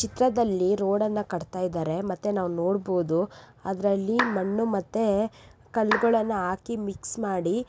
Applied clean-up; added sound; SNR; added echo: none; Clapping; 6 dB; none.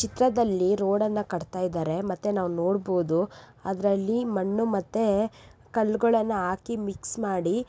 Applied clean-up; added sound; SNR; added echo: none; none; none; none.